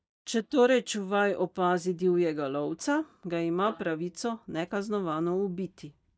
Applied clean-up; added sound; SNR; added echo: neural mask model DeepFilterNet 3.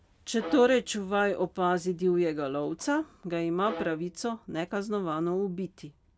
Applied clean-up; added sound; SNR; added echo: none; Bowed string instrument; 15 dB; none.